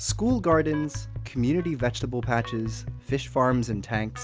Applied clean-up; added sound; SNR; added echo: none; none; none; none.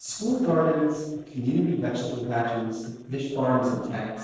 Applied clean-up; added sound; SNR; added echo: neural separator model SepFormer DNS4.